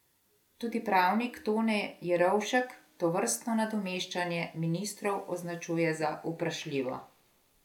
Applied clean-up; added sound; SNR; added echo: none; none; none; none.